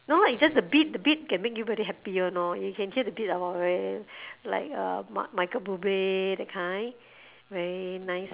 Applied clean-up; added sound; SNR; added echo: none; none; none; none.